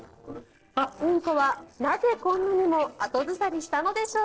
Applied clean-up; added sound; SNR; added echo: neural separator model SepFormer DNS4.